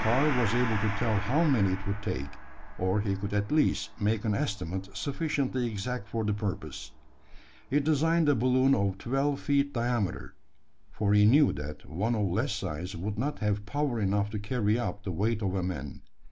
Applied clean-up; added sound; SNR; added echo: none; Gong; 10 dB; none.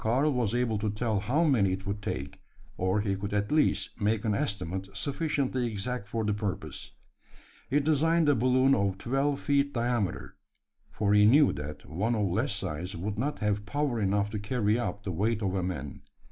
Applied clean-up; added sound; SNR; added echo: none; none; none; none.